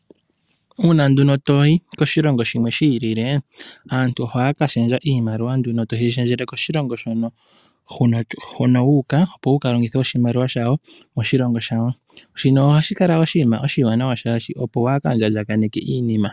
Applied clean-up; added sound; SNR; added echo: none; none; none; none.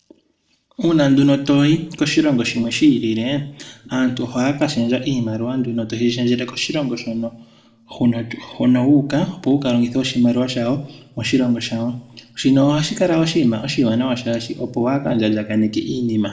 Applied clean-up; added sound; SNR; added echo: none; none; none; reverberation time 0.6 s.